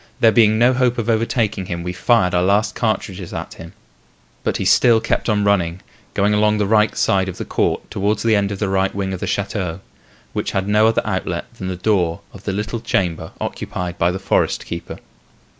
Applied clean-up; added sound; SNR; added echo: none; none; none; none.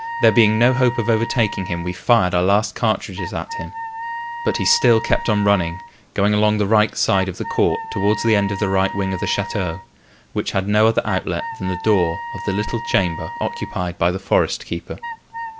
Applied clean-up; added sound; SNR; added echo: none; Wind instrument, woodwind instrument; 11 dB; none.